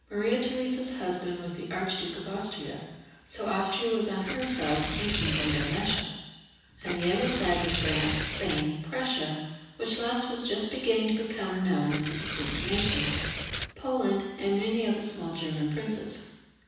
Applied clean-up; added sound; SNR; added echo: none; Tearing; 1 dB; reverberation time 1.1 s.